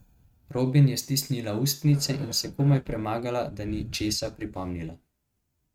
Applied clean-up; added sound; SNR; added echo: neural mask model RNNoise.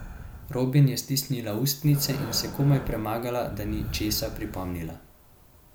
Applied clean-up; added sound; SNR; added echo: none; Breathing; 12 dB; none.